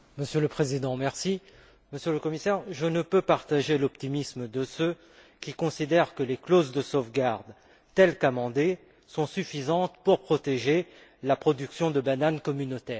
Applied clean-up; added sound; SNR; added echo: none; none; none; none.